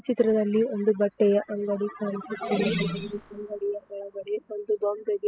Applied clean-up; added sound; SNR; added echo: classical method spectral subtraction.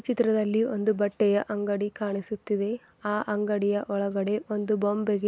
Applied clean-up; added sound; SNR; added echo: none; none; none; none.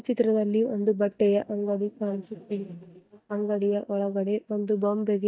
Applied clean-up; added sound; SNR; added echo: neural mask model DeepFilterNet 3.